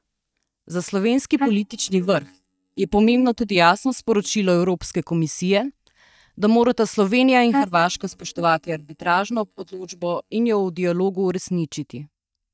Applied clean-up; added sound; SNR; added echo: neural mask model DeepFilterNet 3.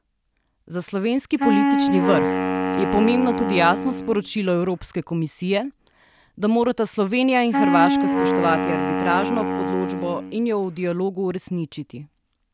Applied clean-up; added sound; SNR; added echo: none; Wind instrument, woodwind instrument; -1 dB; none.